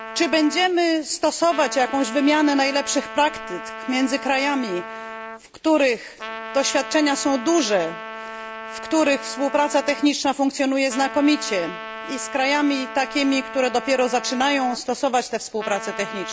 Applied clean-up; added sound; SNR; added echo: none; Trumpet; 12 dB; none.